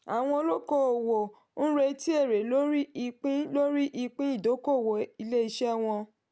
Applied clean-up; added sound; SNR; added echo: none; none; none; none.